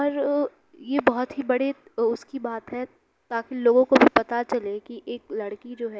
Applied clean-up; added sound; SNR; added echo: none; none; none; none.